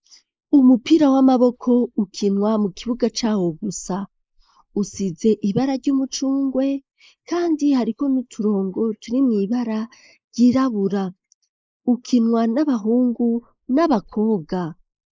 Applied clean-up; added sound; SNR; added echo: neural mask model Resemble Enhance denoiser.